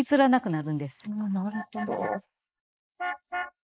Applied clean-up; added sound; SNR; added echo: neural mask model Resemble Enhance denoiser.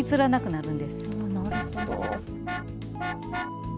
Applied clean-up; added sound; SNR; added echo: none; Vehicle horn, car horn, honking; 9 dB; none.